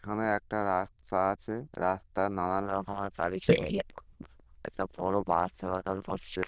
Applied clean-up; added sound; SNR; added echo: neural diffusion model UNIVERSE++.